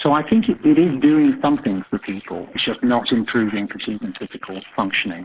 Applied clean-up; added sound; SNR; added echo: neural mask model Resemble Enhance denoiser.